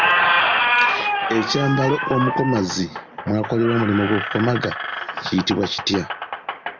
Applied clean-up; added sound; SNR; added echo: none; Squeak; 0 dB; none.